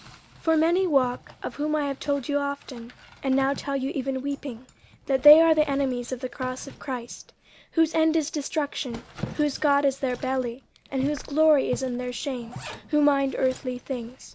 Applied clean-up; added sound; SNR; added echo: none; Zipper (clothing); 19 dB; none.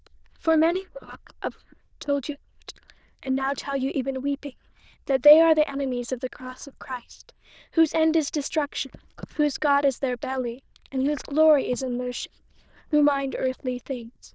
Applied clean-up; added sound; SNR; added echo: neural diffusion model UNIVERSE++.